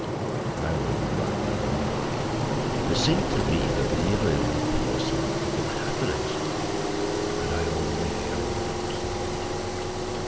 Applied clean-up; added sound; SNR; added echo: none; Engine; -5 dB; none.